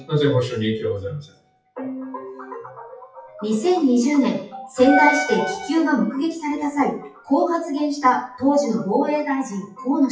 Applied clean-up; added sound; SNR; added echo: classical method WPE with log-MMSE.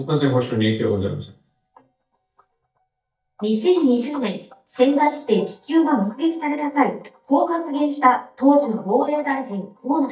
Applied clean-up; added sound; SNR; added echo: neural mask model DeepFilterNet 3.